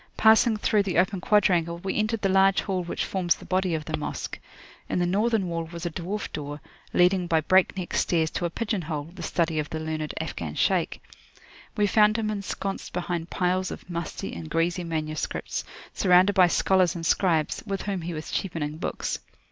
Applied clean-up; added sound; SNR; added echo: none; none; none; none.